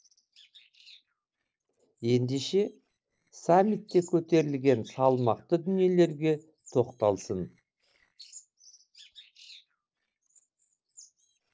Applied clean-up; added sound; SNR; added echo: neural separator model SepFormer DNS4.